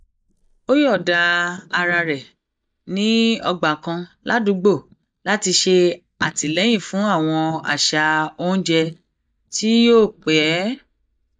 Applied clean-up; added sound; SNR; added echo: neural mask model DeepFilterNet 3.